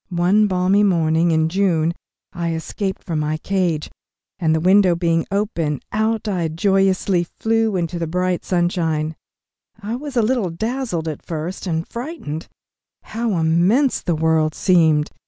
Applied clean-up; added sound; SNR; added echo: none; none; none; none.